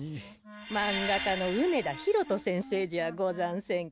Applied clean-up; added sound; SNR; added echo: none; Wind instrument, woodwind instrument; 19 dB; none.